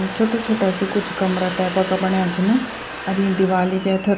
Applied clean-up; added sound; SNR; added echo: none; Domestic sounds, home sounds; 10 dB; none.